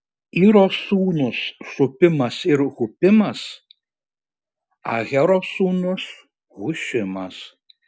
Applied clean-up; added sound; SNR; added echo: none; none; none; none.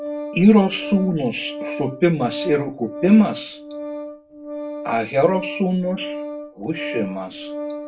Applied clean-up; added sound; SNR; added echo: none; Organ; 11 dB; reverberation time 0.2 s.